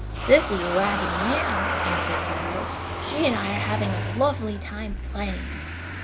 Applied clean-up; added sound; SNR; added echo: none; Engine starting / Motor vehicle (road); 1 dB; none.